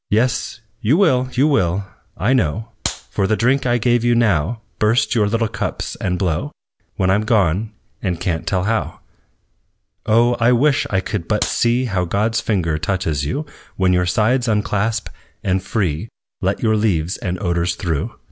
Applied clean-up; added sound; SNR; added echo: none; Clapping; 11 dB; none.